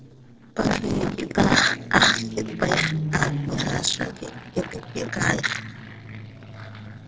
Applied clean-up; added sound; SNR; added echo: neural separator model SepFormer DNS4.